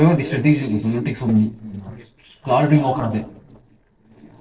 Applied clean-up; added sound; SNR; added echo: neural separator model SepFormer DNS4.